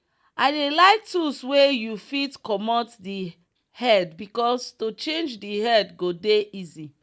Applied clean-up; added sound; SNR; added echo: none; none; none; none.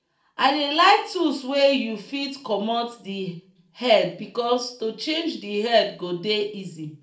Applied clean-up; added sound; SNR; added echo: none; none; none; reverberation time 0.4 s.